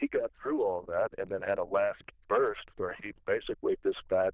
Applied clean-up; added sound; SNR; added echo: neural diffusion model UNIVERSE++.